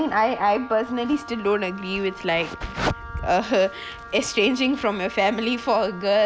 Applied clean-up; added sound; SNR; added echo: none; Wind instrument, woodwind instrument; 16 dB; none.